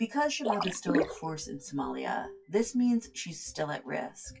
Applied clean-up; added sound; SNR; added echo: classical method WPE with log-MMSE.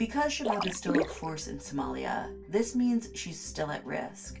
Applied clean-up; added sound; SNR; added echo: none; Splash, splatter; 0 dB; reverberation time 0.2 s.